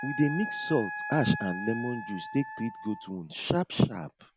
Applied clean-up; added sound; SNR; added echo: none; Wind instrument, woodwind instrument; 9 dB; none.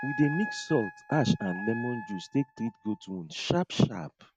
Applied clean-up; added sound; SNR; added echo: neural mask model RNNoise.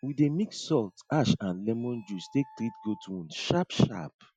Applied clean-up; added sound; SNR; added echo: classical method Wiener filter.